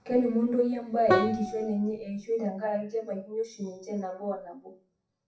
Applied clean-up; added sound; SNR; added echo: classical method WPE with log-MMSE.